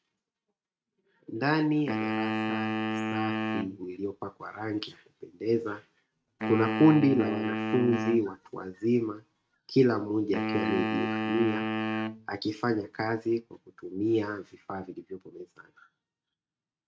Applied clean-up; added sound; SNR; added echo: neural mask model RNNoise.